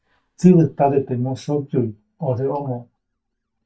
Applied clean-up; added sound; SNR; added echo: neural mask model DeepFilterNet 3.